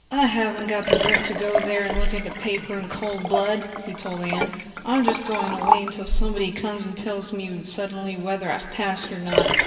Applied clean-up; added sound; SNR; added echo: none; Liquid; -1 dB; reverberation time 2.8 s.